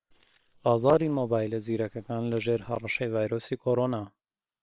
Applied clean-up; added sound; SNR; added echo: neural separator model SepFormer WHAM!.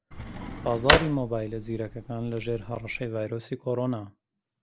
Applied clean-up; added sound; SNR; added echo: none; Drawer open or close; 0 dB; none.